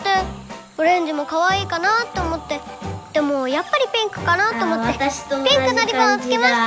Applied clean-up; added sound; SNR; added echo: none; none; none; none.